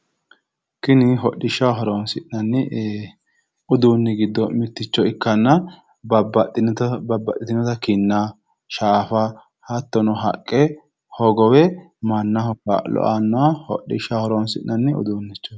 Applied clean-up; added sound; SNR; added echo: none; none; none; none.